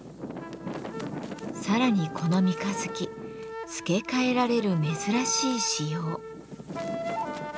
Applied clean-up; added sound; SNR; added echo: none; Wind; 12 dB; none.